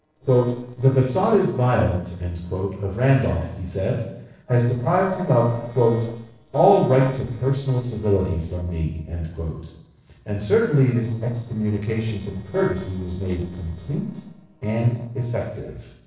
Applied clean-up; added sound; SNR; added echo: neural separator model SepFormer DNS4.